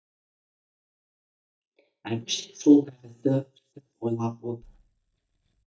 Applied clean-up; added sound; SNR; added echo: neural mask model DeepFilterNet 3.